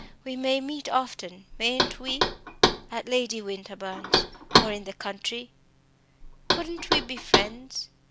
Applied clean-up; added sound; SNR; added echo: none; Knock; -3 dB; none.